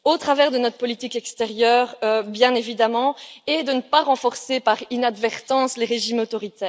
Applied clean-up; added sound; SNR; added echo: none; none; none; none.